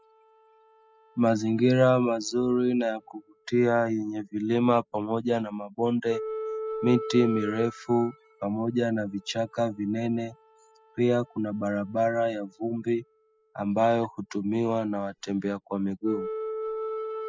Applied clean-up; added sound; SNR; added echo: classical method spectral subtraction.